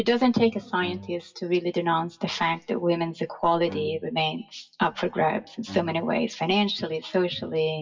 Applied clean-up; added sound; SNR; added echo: classical method WPE with log-MMSE.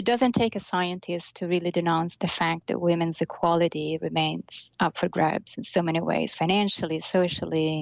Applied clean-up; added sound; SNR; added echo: none; none; none; none.